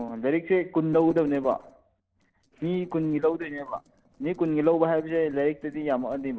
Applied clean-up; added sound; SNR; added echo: neural separator model SepFormer DNS4.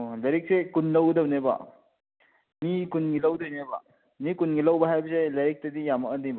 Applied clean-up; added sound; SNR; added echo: none; none; none; none.